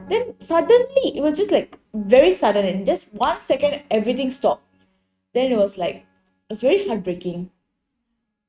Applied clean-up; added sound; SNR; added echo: neural mask model RNNoise.